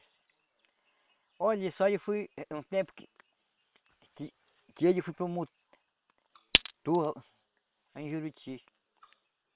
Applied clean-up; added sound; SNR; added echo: neural separator model SepFormer WHAM!.